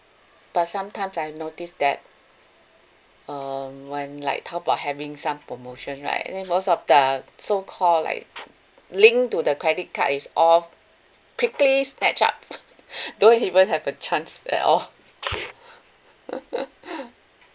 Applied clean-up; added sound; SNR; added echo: none; none; none; none.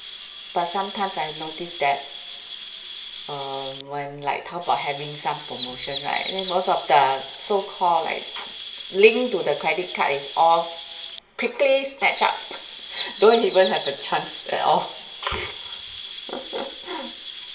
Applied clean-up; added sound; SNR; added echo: none; Chirp, tweet; 10 dB; reverberation time 1.5 s.